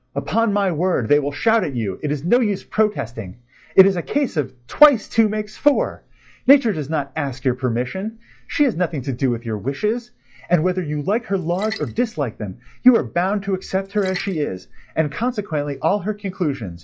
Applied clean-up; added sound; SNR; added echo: classical method log-MMSE.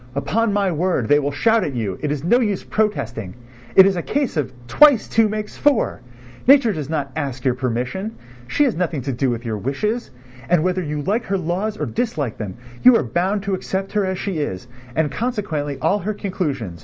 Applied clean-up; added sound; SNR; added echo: none; none; none; none.